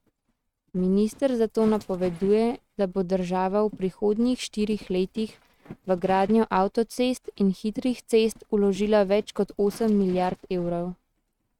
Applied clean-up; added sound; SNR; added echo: neural mask model RNNoise.